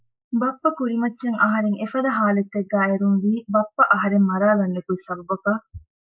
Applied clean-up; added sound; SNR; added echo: neural mask model Resemble Enhance denoiser.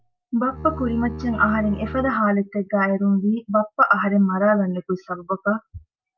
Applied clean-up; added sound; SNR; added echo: none; Bowed string instrument; 11 dB; none.